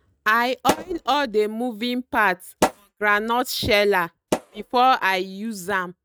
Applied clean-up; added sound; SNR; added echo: neural mask model RNNoise.